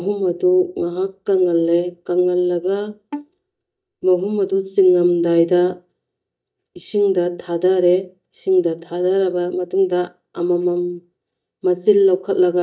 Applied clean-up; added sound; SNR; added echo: neural mask model DeepFilterNet 3.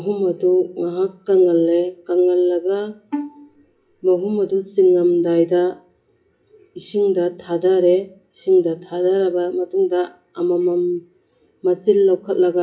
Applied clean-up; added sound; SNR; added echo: classical method WPE with log-MMSE.